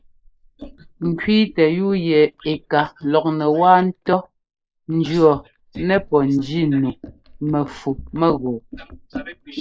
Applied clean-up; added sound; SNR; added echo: neural mask model Resemble Enhance denoiser.